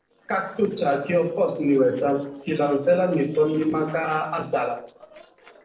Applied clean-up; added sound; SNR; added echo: neural separator model SepFormer DNS4.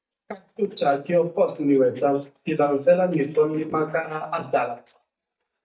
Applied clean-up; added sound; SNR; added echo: neural mask model DeepFilterNet 3.